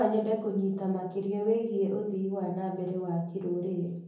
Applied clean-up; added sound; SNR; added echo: none; none; none; reverberation time 0.7 s.